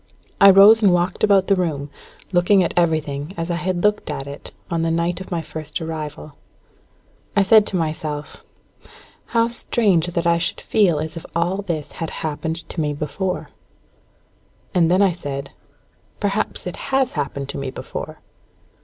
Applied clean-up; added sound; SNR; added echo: none; none; none; none.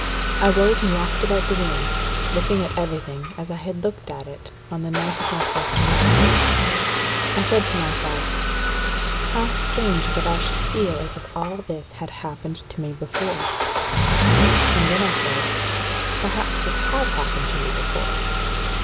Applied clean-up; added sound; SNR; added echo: none; Engine starting / Car; -5 dB; none.